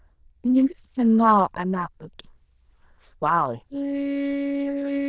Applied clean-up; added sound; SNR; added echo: neural diffusion model UNIVERSE++.